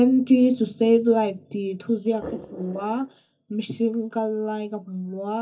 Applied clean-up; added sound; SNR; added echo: neural mask model DeepFilterNet 3.